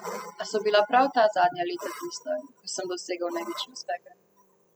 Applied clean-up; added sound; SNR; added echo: classical method spectral subtraction.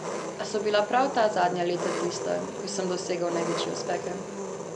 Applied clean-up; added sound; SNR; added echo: none; Engine; 5 dB; none.